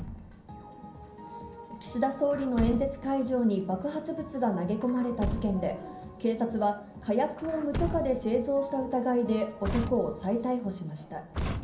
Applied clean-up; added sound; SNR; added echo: none; Truck; 9 dB; reverberation time 0.6 s.